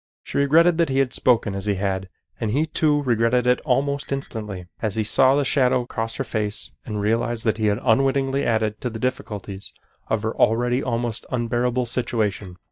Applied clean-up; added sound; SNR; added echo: neural mask model DeepFilterNet 3.